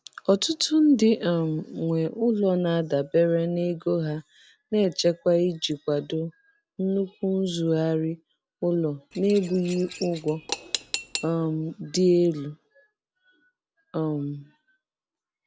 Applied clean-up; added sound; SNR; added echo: none; Cutlery, silverware / Dishes, pots, and pans; 10 dB; none.